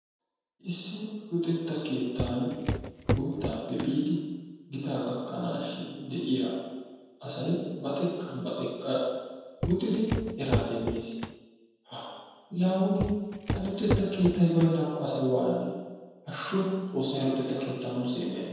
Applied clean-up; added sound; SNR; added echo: none; Walk, footsteps; 2 dB; reverberation time 1.2 s.